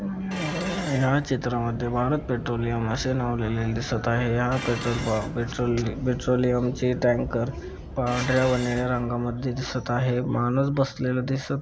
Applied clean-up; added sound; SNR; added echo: none; Subway, metro, underground / Train + Dishes, pots, and pans; 13 dB; none.